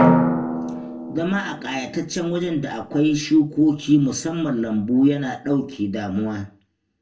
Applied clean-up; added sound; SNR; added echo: none; Drum; 5 dB; reverberation time 0.2 s.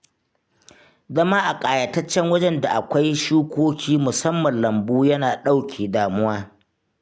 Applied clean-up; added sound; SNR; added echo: none; none; none; none.